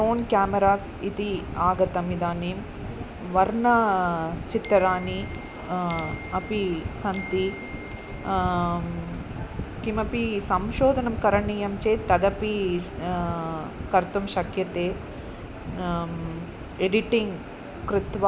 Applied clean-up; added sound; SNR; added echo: none; none; none; none.